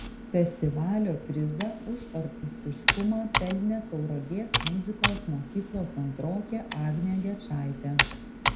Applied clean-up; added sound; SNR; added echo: none; Computer keyboard; 1 dB; reverberation time 0.4 s.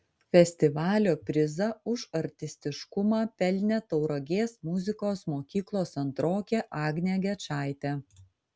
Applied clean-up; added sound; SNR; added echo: none; none; none; none.